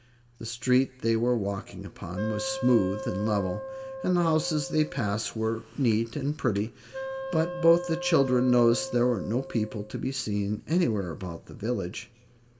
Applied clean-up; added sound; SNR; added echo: none; Wind instrument, woodwind instrument; 10 dB; reverberation time 1.5 s.